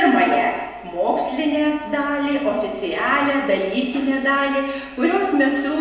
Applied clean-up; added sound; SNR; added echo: none; none; none; reverberation time 0.3 s.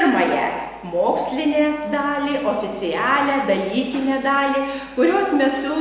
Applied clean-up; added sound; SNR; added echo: none; none; none; none.